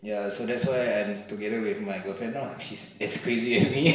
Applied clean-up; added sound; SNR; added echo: none; none; none; reverberation time 0.9 s.